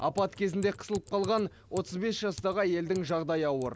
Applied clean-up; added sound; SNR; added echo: none; Typing; 18 dB; none.